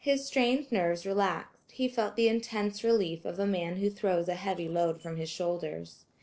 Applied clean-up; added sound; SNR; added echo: neural separator model SepFormer DNS4.